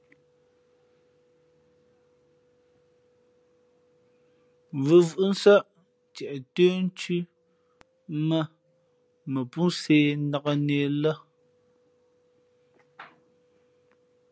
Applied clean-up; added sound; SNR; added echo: none; none; none; none.